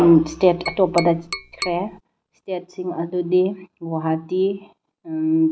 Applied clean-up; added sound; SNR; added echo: none; Tap; 11 dB; none.